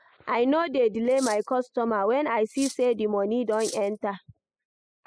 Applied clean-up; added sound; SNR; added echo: classical method spectral subtraction.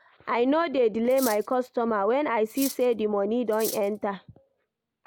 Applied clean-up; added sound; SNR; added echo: none; Cutlery, silverware; 12 dB; none.